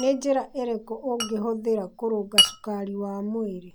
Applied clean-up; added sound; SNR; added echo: none; Glass; 3 dB; none.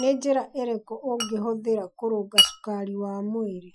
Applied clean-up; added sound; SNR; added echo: classical method Wiener filter.